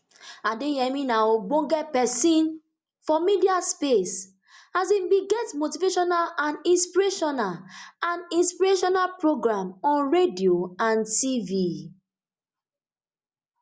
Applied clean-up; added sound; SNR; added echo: none; none; none; none.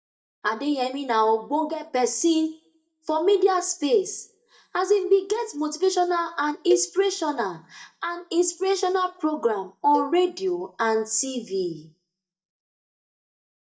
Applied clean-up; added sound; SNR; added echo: neural mask model DeepFilterNet 3.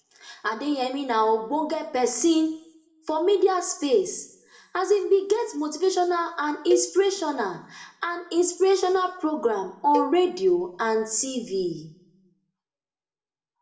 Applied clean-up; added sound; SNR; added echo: none; Cowbell; 12 dB; reverberation time 0.5 s.